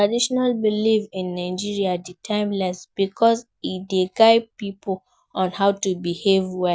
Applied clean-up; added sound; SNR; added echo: none; none; none; none.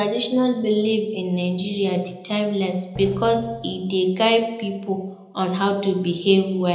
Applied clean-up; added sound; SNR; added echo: none; Drum; 11 dB; reverberation time 0.8 s.